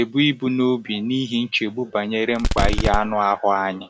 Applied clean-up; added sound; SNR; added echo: none; Fireworks; 0 dB; none.